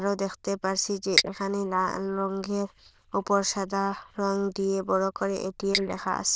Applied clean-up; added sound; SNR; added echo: neural diffusion model UNIVERSE++.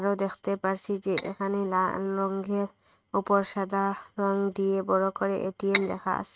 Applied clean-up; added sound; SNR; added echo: neural mask model RNNoise.